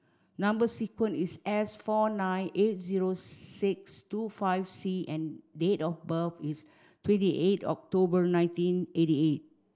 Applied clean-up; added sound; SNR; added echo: none; none; none; none.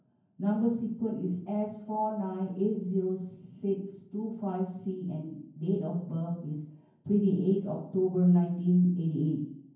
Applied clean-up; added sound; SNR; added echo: none; none; none; reverberation time 0.9 s.